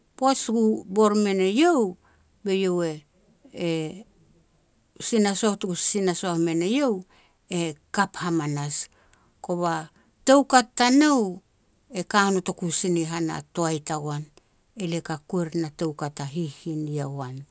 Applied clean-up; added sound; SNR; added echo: none; none; none; none.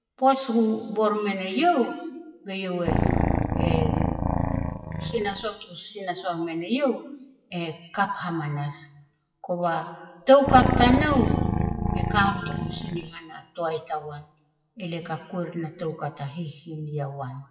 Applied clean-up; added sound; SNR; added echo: classical method WPE with log-MMSE.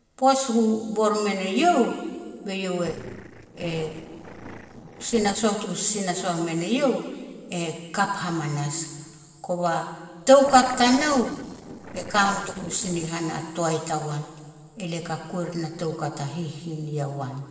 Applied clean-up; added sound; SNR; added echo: neural separator model SepFormer DNS4.